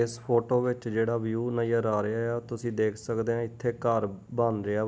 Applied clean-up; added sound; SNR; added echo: none; none; none; none.